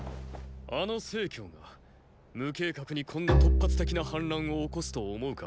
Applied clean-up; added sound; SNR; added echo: none; Bowed string instrument; -4 dB; none.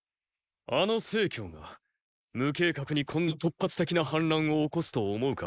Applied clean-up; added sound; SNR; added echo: neural mask model Resemble Enhance denoiser.